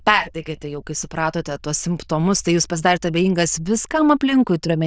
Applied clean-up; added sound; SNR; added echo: neural diffusion model UNIVERSE++.